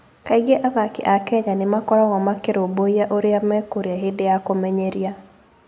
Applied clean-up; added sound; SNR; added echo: none; none; none; none.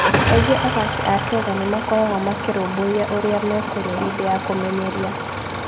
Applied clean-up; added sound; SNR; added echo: none; Idling / Engine starting; 1 dB; none.